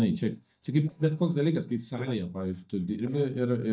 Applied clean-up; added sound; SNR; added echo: neural mask model DeepFilterNet 3.